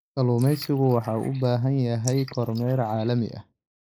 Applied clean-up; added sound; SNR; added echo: neural mask model Resemble Enhance denoiser.